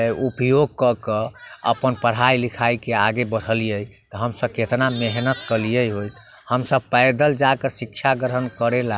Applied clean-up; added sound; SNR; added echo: none; none; none; none.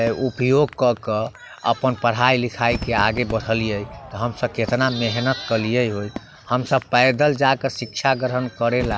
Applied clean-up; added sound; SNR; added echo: none; Crowd / Fireworks; 17 dB; none.